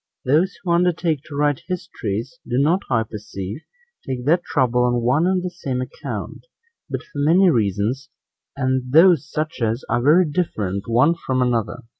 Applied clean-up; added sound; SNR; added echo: none; none; none; none.